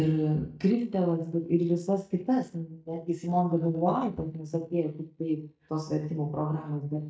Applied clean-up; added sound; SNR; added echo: neural mask model DeepFilterNet 3.